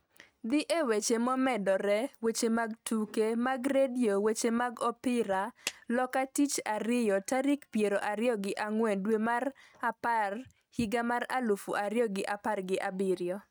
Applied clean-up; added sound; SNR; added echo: neural mask model RNNoise.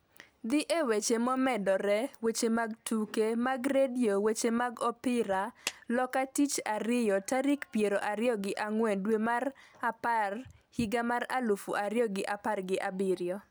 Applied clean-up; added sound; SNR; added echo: none; Clapping; 15 dB; none.